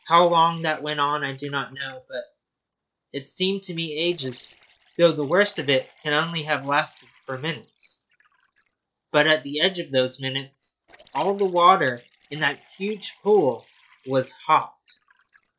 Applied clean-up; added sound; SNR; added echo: neural separator model SepFormer DNS4.